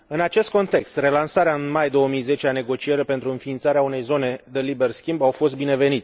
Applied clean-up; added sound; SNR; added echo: none; none; none; none.